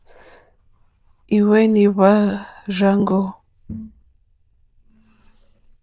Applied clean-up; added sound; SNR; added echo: neural diffusion model UNIVERSE++.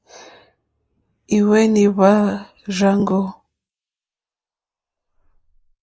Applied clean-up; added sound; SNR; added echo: neural mask model Resemble Enhance denoiser.